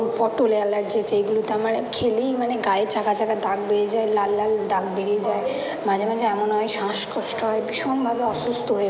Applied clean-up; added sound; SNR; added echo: none; none; none; none.